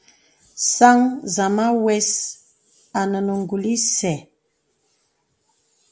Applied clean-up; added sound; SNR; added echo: none; none; none; none.